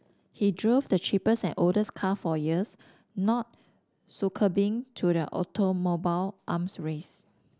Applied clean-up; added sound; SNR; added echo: none; none; none; none.